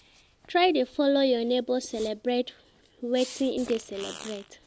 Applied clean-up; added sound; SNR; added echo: none; Fart; 20 dB; none.